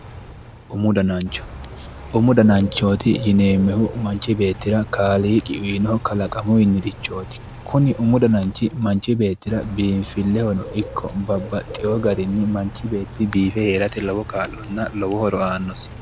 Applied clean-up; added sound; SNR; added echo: none; Bird / Rain; 15 dB; none.